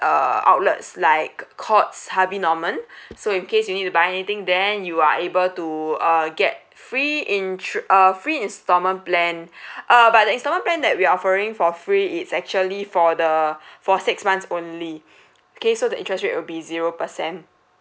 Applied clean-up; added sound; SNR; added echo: none; none; none; none.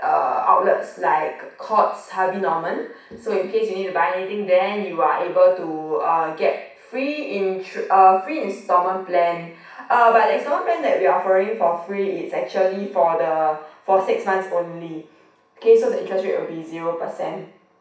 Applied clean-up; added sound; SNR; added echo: none; none; none; reverberation time 0.6 s.